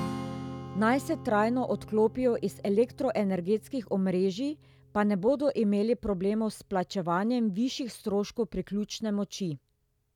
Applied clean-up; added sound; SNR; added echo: none; Strum; 16 dB; none.